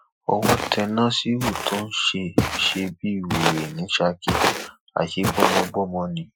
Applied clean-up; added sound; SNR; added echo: classical method Wiener filter.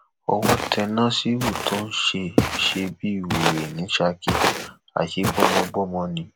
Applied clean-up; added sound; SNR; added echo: none; Walk, footsteps; 1 dB; none.